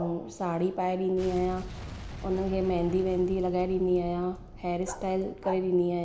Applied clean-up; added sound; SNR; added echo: none; Boom + Bark; 12 dB; none.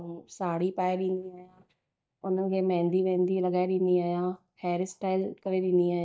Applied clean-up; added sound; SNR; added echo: neural mask model DeepFilterNet 3.